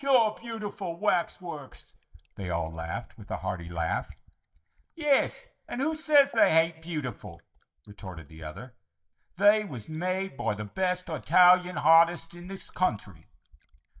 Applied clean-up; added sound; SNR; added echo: neural mask model DeepFilterNet 3.